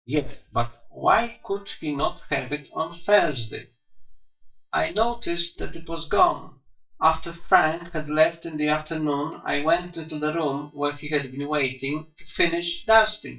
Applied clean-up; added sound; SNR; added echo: neural mask model DeepFilterNet 3.